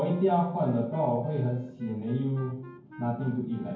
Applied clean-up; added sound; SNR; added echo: none; Wind instrument, woodwind instrument; 20 dB; reverberation time 0.9 s.